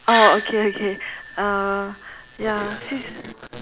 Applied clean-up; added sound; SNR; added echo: none; Doorbell; 7 dB; none.